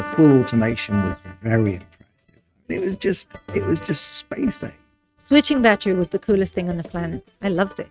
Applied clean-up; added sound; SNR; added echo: neural mask model RNNoise.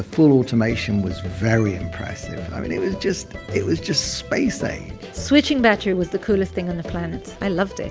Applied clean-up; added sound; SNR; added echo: none; none; none; none.